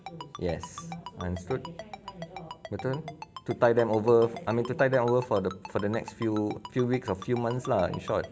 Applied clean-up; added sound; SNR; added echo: none; Ringtone; 16 dB; none.